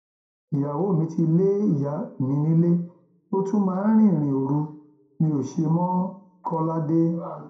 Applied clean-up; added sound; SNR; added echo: none; none; none; reverberation time 0.4 s.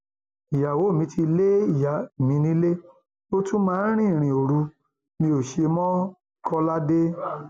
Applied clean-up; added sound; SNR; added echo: none; none; none; none.